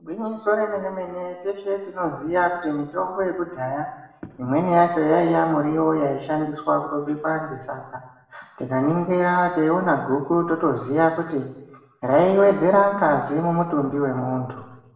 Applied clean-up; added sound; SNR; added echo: none; none; none; reverberation time 0.9 s.